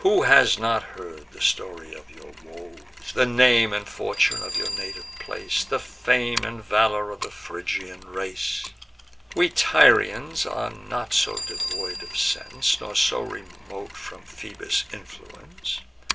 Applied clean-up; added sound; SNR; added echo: none; Bell + Mechanisms; 13 dB; none.